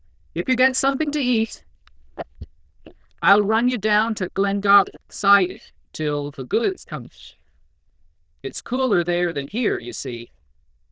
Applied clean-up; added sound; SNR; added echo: neural diffusion model UNIVERSE++.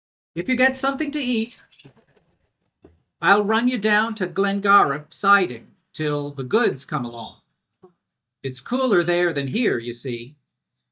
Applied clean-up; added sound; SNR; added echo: neural mask model DeepFilterNet 3.